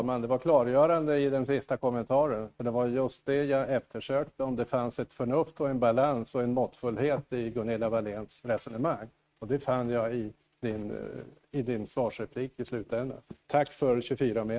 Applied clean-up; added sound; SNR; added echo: neural mask model RNNoise.